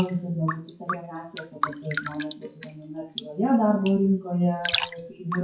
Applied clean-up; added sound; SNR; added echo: classical method WPE with log-MMSE.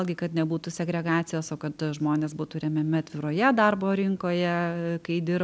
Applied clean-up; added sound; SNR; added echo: none; none; none; none.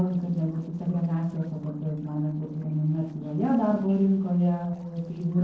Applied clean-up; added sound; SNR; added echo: neural separator model SepFormer DNS4.